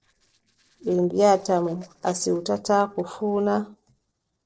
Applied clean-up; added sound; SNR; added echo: neural separator model SepFormer DNS4.